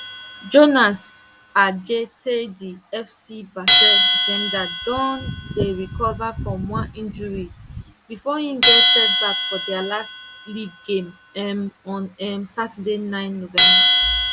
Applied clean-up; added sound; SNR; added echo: none; Bell; -3 dB; none.